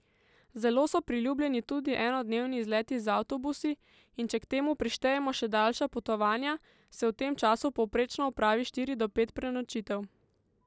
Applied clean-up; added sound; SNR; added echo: none; none; none; none.